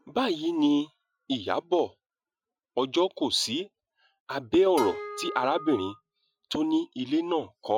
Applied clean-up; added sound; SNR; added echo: classical method Wiener filter.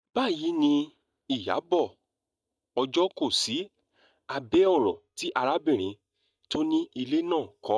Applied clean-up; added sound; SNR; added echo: neural mask model DeepFilterNet 3.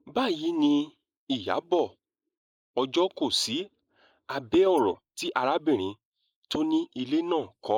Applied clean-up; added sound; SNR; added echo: neural mask model Resemble Enhance denoiser.